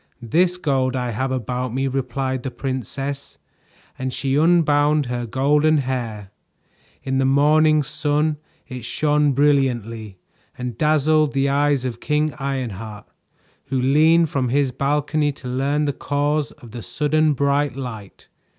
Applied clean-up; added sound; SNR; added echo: none; none; none; none.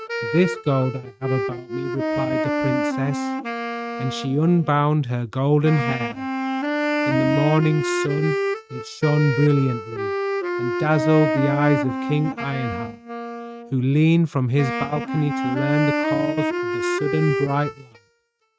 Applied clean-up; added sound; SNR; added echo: neural mask model RNNoise.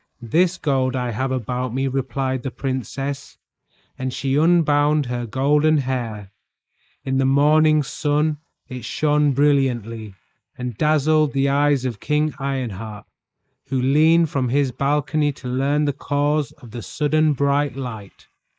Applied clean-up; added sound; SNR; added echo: neural mask model Resemble Enhance denoiser.